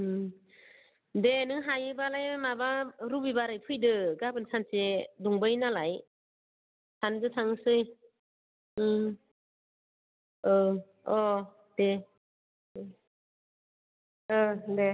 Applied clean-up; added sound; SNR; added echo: none; none; none; none.